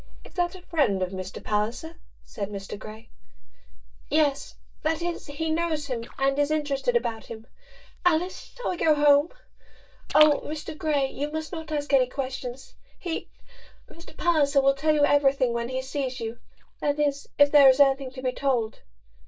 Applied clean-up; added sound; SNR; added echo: neural mask model DeepFilterNet 3.